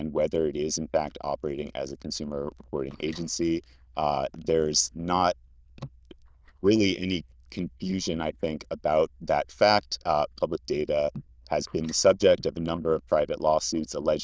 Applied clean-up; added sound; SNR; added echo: neural diffusion model UNIVERSE++.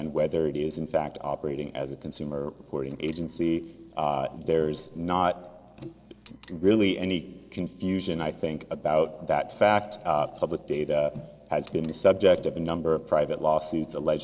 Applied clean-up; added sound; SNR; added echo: neural separator model SepFormer DNS4.